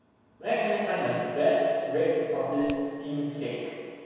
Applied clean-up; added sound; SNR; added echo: none; Finger snapping; 18 dB; reverberation time 1.9 s.